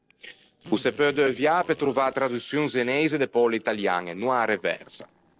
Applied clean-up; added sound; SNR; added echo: neural separator model SepFormer DNS4.